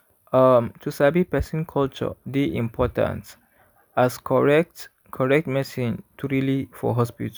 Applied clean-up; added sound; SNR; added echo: none; none; none; none.